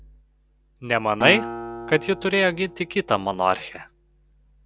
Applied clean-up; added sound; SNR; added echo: none; Acoustic guitar; 11 dB; none.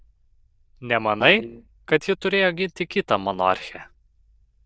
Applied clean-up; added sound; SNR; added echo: neural diffusion model UNIVERSE++.